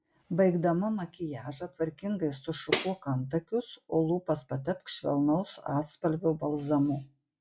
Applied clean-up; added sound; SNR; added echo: classical method log-MMSE.